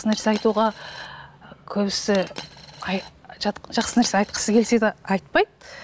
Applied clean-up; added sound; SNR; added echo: none; Coin (dropping); 16 dB; none.